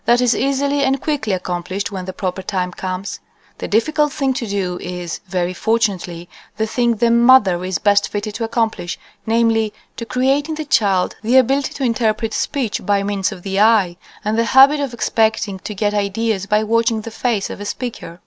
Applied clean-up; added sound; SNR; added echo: none; none; none; none.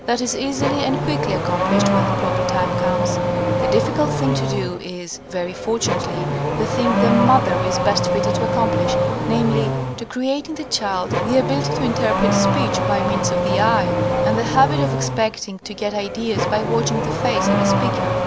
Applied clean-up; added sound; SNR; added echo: none; Accelerating, revving, vroom / Car; -3 dB; none.